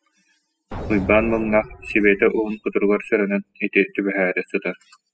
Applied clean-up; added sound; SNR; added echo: classical method spectral subtraction.